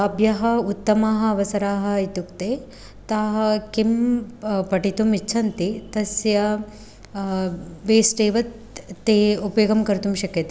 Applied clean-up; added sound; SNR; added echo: none; none; none; none.